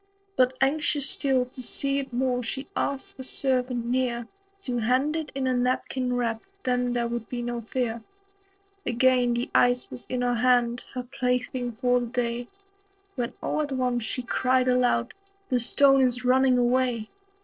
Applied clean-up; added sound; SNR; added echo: neural separator model SepFormer DNS4.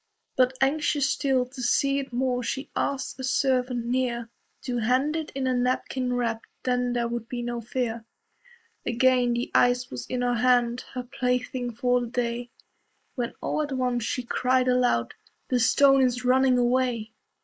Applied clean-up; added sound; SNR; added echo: neural mask model Resemble Enhance denoiser.